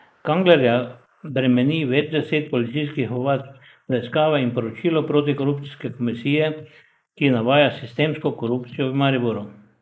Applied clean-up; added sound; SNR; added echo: neural mask model Resemble Enhance denoiser.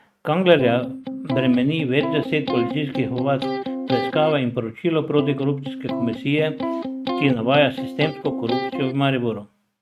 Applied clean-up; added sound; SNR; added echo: neural mask model RNNoise.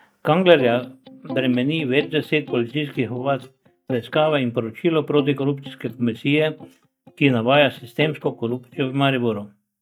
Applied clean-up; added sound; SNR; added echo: neural mask model DeepFilterNet 3.